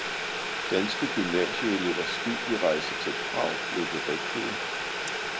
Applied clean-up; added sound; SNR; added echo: none; Boiling; 0 dB; none.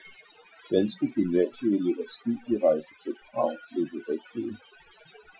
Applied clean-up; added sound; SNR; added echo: classical method Wiener filter.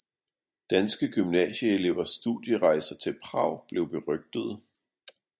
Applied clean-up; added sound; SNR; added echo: none; none; none; none.